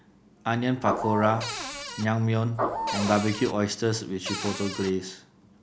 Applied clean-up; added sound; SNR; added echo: none; Printer / Engine + Cupboard open or close; 4 dB; none.